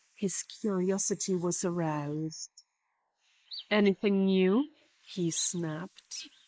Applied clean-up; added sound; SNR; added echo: neural mask model Resemble Enhance denoiser.